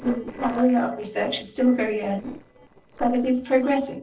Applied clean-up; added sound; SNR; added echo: neural separator model SepFormer DNS4.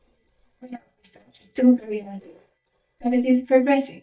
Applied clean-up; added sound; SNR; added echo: neural mask model DeepFilterNet 3.